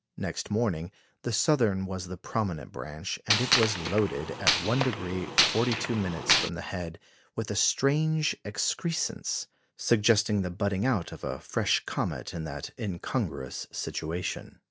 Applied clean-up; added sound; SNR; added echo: none; Gunshot, gunfire; -1 dB; none.